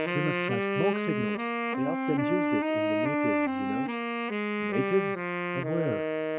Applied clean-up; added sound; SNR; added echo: neural mask model RNNoise.